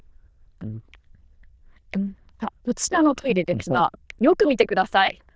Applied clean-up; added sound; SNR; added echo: neural diffusion model UNIVERSE++.